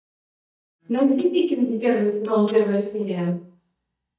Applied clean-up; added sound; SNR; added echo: neural mask model DeepFilterNet 3.